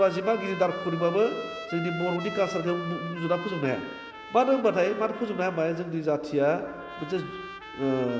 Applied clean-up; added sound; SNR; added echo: none; Trumpet; 12 dB; none.